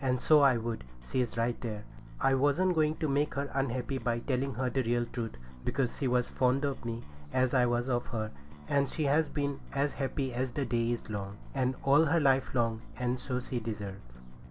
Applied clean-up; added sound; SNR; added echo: none; Bass guitar; 18 dB; none.